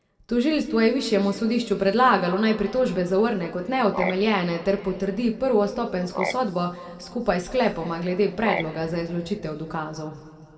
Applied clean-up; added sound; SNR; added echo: none; Frog; 12 dB; reverberation time 2.0 s.